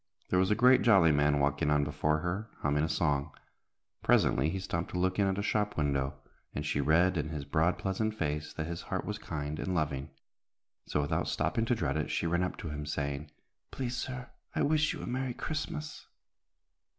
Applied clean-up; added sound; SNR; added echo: none; none; none; none.